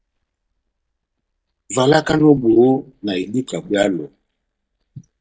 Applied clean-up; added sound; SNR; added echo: neural mask model DeepFilterNet 3.